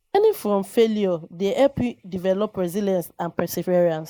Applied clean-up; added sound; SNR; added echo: neural mask model Resemble Enhance denoiser.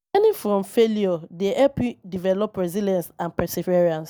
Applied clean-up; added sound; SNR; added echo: none; none; none; none.